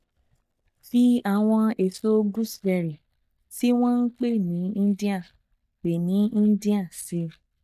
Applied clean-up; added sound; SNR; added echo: neural mask model DeepFilterNet 3.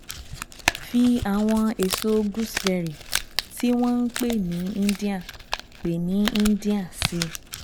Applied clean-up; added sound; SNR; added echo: none; Crumpling, crinkling; 8 dB; none.